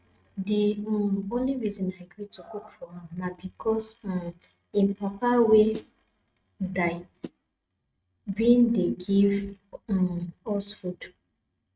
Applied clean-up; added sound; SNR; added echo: neural mask model RNNoise.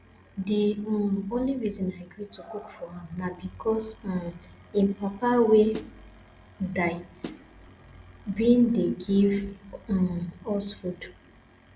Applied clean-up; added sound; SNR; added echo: none; Snare drum; 14 dB; none.